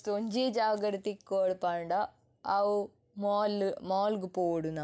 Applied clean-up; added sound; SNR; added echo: none; none; none; none.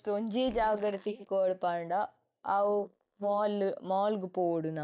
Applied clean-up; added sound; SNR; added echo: neural mask model DeepFilterNet 3.